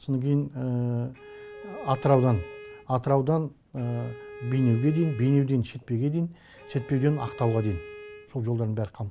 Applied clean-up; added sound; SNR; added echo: none; Bowed string instrument; 17 dB; none.